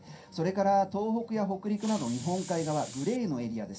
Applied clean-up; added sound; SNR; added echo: none; Hiss; 15 dB; reverberation time 0.3 s.